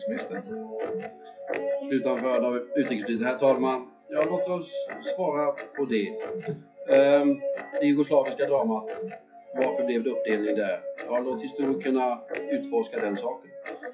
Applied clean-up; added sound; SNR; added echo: classical method WPE with log-MMSE.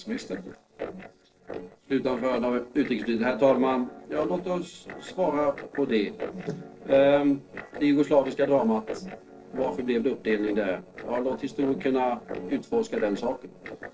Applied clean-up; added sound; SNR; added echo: neural separator model SepFormer DNS4.